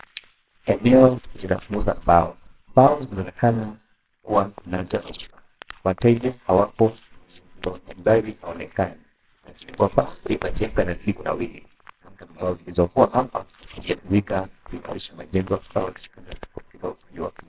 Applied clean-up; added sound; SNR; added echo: neural separator model SepFormer WHAMR!.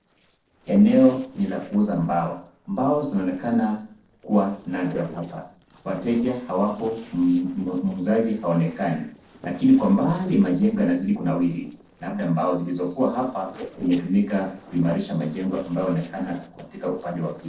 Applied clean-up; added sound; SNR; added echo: neural separator model SepFormer DNS4.